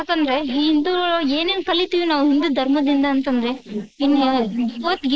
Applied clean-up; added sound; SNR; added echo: neural mask model Resemble Enhance denoiser.